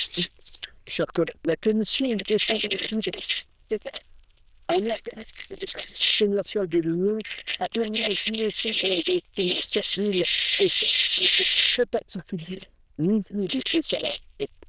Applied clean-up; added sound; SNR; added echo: neural diffusion model UNIVERSE++.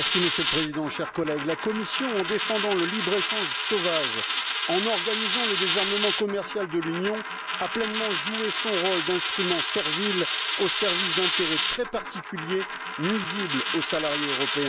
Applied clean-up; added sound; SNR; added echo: none; Coin (dropping); -1 dB; none.